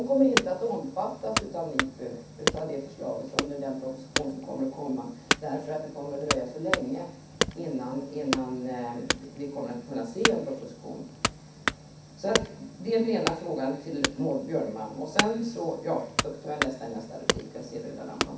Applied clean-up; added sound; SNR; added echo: none; Wood / Domestic sounds, home sounds; 2 dB; reverberation time 0.7 s.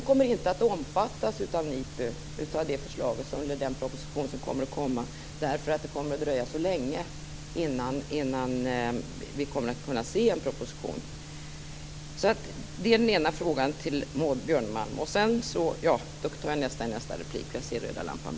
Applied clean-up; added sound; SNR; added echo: none; none; none; none.